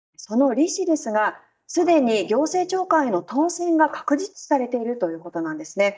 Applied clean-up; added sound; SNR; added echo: neural mask model DeepFilterNet 3.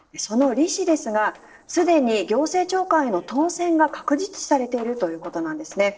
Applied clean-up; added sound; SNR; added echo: neural separator model SepFormer DNS4.